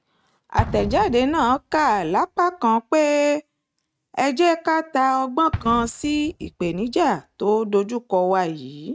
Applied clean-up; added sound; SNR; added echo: neural mask model RNNoise.